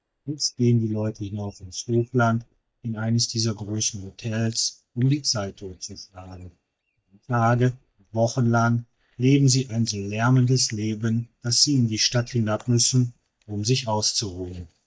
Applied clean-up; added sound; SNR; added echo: neural mask model DeepFilterNet 3.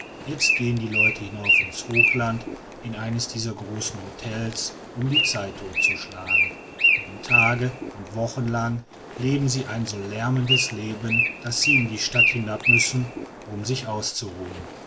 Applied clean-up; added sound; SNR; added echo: none; Bird; -2 dB; none.